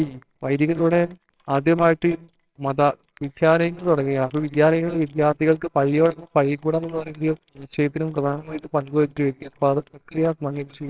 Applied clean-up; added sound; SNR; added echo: neural separator model SepFormer WHAMR!.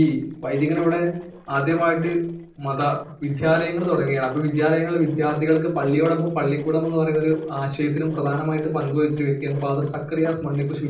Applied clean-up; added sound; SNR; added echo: neural separator model SepFormer DNS4.